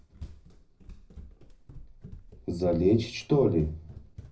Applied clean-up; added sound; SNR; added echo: none; Run; 16 dB; reverberation time 0.4 s.